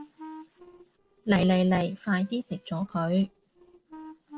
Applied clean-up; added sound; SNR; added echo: neural separator model SepFormer DNS4.